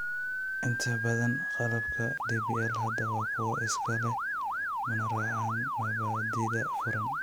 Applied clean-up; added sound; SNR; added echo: none; Motor vehicle (road) / Siren; -2 dB; none.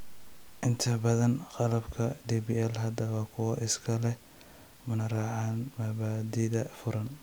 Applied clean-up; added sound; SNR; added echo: none; none; none; none.